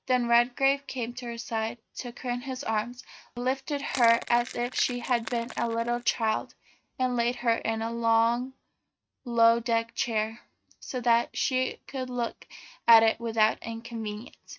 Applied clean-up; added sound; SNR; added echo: neural mask model RNNoise.